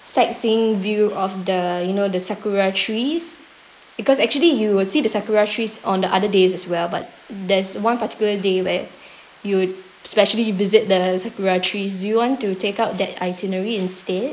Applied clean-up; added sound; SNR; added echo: neural mask model Resemble Enhance denoiser.